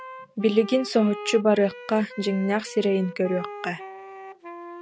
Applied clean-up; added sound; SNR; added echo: none; Wind instrument, woodwind instrument; 14 dB; none.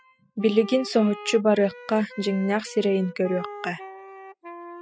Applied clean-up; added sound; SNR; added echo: classical method spectral subtraction.